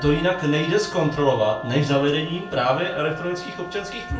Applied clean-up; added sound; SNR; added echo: none; Wind instrument, woodwind instrument; 14 dB; reverberation time 0.3 s.